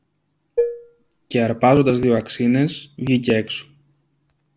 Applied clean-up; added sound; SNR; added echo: none; Dishes, pots, and pans; 5 dB; none.